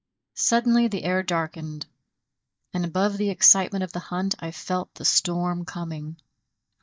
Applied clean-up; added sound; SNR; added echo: neural mask model DeepFilterNet 3.